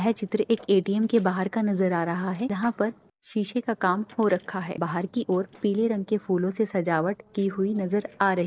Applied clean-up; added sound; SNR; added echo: neural separator model SepFormer DNS4.